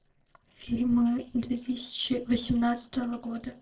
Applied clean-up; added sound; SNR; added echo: neural separator model SepFormer DNS4.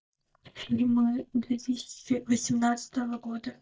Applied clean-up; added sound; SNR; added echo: neural mask model DeepFilterNet 3.